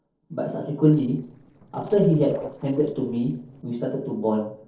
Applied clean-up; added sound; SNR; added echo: neural separator model SepFormer DNS4.